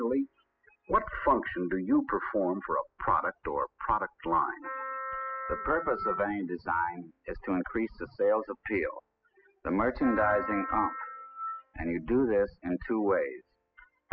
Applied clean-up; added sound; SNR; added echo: classical method spectral subtraction.